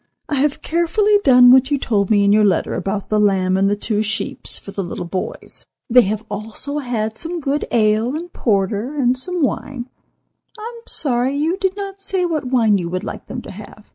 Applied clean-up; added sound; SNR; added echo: none; none; none; none.